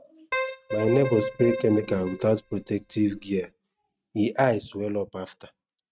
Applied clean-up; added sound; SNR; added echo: neural mask model RNNoise.